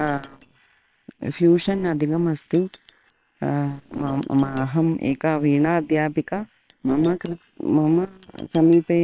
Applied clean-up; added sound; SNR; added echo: neural separator model SepFormer WHAM!.